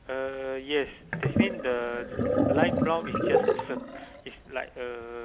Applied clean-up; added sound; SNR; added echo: none; Sink (filling or washing); -3 dB; none.